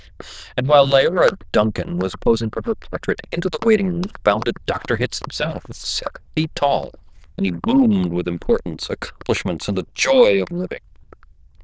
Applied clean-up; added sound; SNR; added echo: neural diffusion model UNIVERSE++.